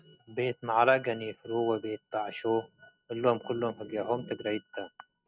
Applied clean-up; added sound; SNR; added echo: neural mask model RNNoise.